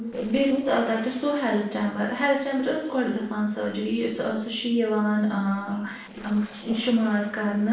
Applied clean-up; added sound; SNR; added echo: neural separator model SepFormer DNS4.